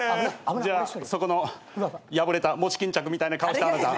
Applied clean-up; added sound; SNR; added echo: none; none; none; none.